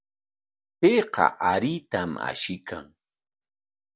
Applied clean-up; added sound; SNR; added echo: none; none; none; none.